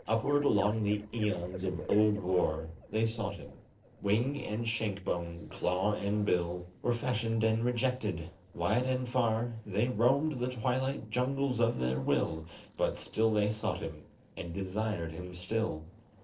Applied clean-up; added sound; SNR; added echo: neural separator model SepFormer DNS4.